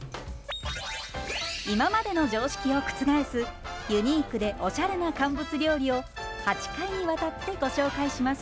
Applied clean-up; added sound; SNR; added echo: none; Drum kit; 17 dB; none.